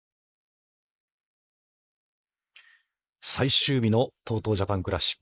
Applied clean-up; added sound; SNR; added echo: neural mask model Resemble Enhance denoiser.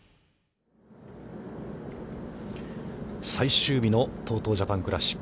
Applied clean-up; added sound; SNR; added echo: none; none; none; none.